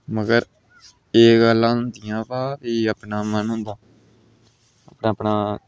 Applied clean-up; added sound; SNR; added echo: none; none; none; none.